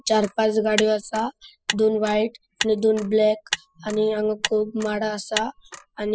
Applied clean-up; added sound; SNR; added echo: classical method spectral subtraction.